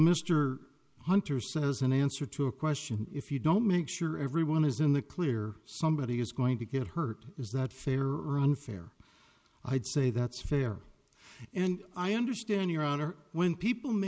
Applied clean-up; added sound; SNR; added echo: none; none; none; none.